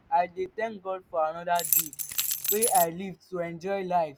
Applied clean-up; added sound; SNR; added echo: none; Rattle / Keys jangling; -1 dB; none.